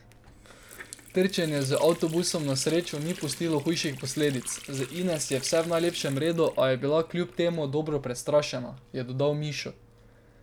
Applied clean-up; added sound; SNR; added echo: none; Water tap, faucet; 18 dB; none.